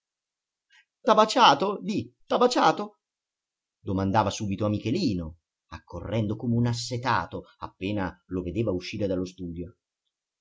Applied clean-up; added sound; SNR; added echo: none; none; none; none.